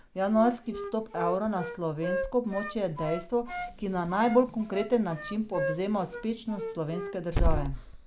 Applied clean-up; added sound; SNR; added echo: none; Growling / Hiss + Wind instrument, woodwind instrument; 4 dB; none.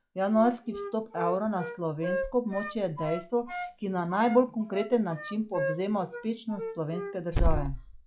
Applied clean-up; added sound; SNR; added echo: classical method log-MMSE.